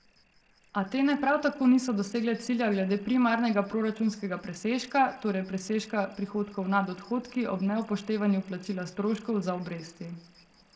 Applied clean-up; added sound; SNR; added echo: neural separator model SepFormer DNS4.